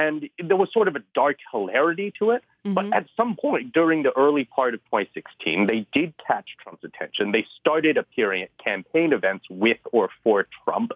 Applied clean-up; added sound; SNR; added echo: none; none; none; none.